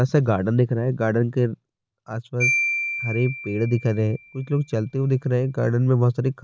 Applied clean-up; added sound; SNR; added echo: none; Marimba, xylophone; 10 dB; none.